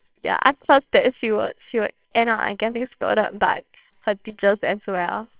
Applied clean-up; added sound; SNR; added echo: neural separator model SepFormer WHAMR!.